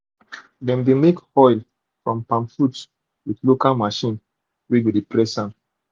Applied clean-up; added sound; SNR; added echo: none; none; none; none.